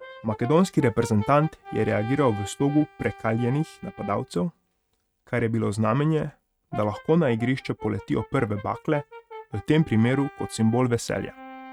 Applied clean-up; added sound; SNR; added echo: neural mask model RNNoise.